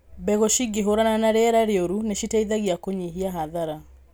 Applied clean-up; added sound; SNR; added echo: none; none; none; none.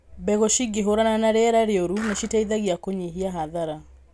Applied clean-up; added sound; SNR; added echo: none; Skateboard; 14 dB; none.